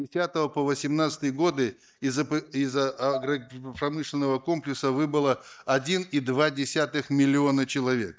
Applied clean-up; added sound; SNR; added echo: neural mask model DeepFilterNet 3.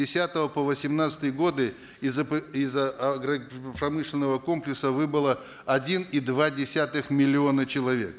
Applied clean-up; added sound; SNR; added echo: none; none; none; none.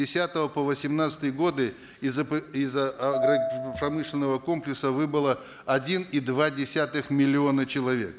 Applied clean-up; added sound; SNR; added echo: none; Piano; 4 dB; none.